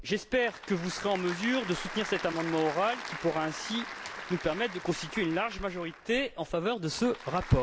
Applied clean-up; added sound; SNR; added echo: none; Applause / Crowd; 11 dB; none.